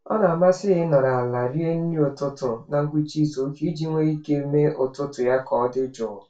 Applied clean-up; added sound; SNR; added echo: none; none; none; reverberation time 0.2 s.